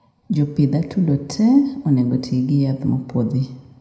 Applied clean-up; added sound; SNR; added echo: none; none; none; reverberation time 0.7 s.